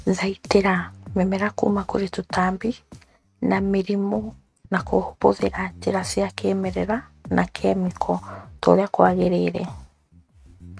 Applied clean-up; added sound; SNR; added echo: neural mask model RNNoise.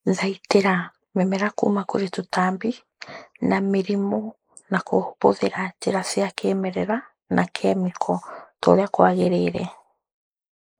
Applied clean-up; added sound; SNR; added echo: neural mask model Resemble Enhance denoiser.